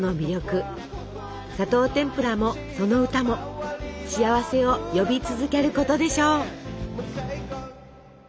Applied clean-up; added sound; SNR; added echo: none; none; none; none.